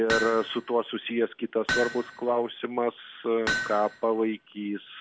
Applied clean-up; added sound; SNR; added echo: none; Hammer; 7 dB; none.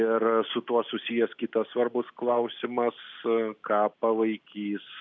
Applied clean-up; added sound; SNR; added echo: none; none; none; none.